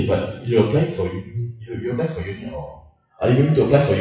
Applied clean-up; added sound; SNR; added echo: classical method WPE with log-MMSE.